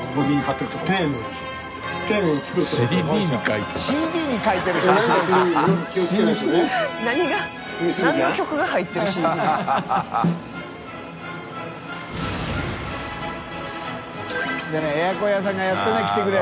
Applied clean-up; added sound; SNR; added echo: none; Snare drum; 6 dB; none.